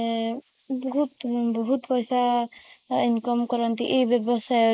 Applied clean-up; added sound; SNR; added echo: neural mask model Resemble Enhance denoiser.